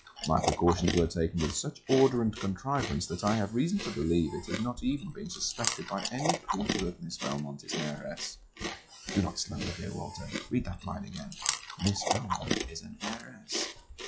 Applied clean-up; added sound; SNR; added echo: classical method log-MMSE.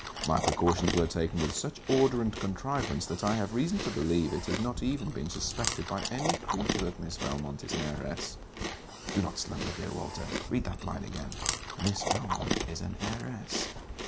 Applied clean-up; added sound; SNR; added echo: none; Chewing, mastication; 4 dB; none.